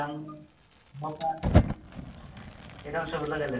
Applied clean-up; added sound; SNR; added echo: none; Fire; -4 dB; reverberation time 0.3 s.